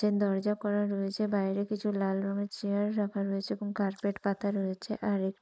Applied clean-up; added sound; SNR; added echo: neural mask model Resemble Enhance denoiser.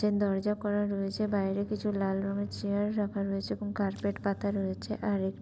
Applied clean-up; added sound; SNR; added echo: none; Bass guitar; 18 dB; none.